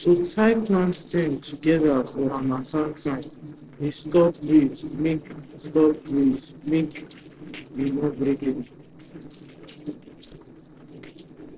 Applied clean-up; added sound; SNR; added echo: neural separator model SepFormer DNS4.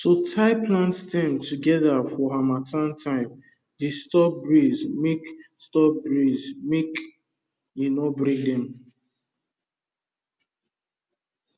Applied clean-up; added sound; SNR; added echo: none; none; none; none.